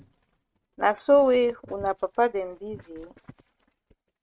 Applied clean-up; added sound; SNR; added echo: neural mask model RNNoise.